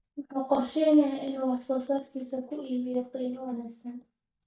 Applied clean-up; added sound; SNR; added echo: neural mask model DeepFilterNet 3.